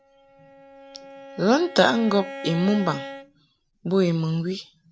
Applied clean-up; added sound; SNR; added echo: none; Bowed string instrument; 15 dB; none.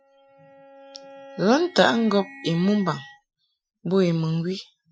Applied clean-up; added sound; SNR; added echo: classical method Wiener filter.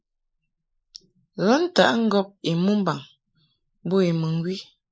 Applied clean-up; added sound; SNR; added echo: neural mask model Resemble Enhance denoiser.